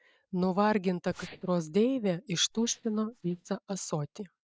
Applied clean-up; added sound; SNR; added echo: neural mask model DeepFilterNet 3.